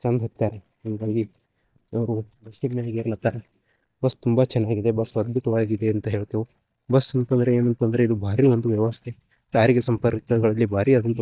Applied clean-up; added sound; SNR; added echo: neural mask model DeepFilterNet 3.